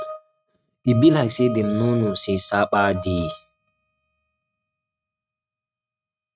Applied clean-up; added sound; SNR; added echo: neural mask model RNNoise.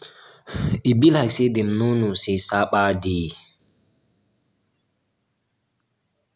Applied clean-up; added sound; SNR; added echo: none; none; none; none.